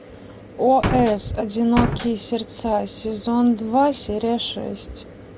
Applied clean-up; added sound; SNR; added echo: none; Slam; 2 dB; none.